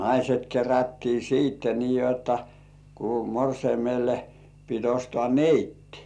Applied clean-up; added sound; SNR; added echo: none; none; none; none.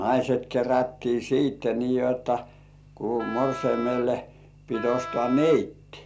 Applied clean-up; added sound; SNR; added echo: none; Wind instrument, woodwind instrument; 11 dB; none.